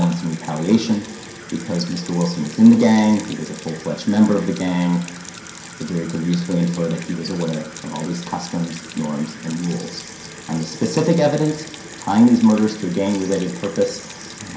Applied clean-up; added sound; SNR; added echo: none; Sink (filling or washing) / Water tap, faucet; 17 dB; reverberation time 0.5 s.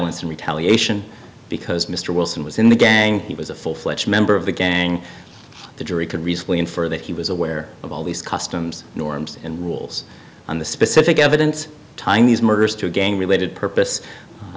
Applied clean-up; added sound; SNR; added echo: none; none; none; none.